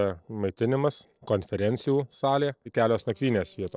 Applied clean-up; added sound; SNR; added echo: neural separator model SepFormer DNS4.